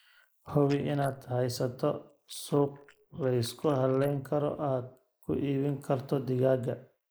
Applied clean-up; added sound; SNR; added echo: neural mask model Resemble Enhance denoiser.